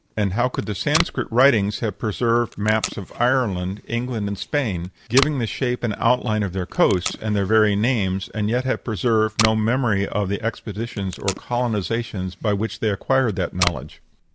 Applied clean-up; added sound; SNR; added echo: none; Packing tape, duct tape; 12 dB; none.